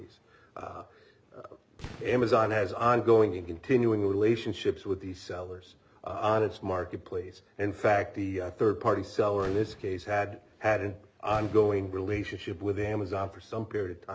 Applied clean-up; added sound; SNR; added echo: none; Fireworks; 20 dB; none.